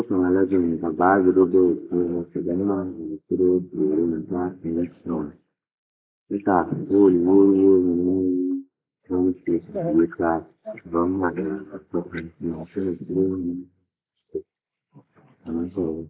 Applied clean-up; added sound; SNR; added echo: neural mask model Resemble Enhance denoiser.